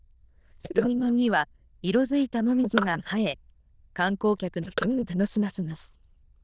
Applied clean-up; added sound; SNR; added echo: neural diffusion model UNIVERSE++.